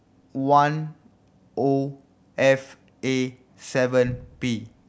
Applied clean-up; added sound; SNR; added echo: none; Cupboard open or close; 16 dB; none.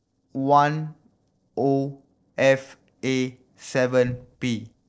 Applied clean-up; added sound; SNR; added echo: neural separator model SepFormer DNS4.